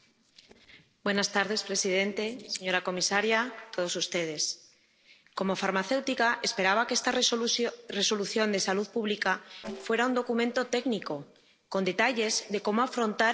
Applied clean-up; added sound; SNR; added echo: neural separator model SepFormer DNS4.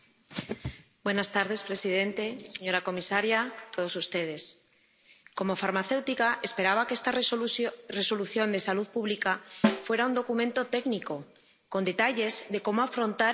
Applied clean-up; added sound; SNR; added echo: none; Snare drum; 3 dB; none.